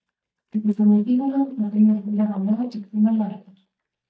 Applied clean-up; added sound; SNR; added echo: neural mask model DeepFilterNet 3.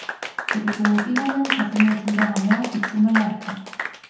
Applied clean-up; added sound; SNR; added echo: none; Applause / Clapping; 6 dB; reverberation time 1.0 s.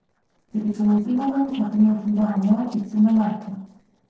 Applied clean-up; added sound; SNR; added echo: neural separator model SepFormer DNS4.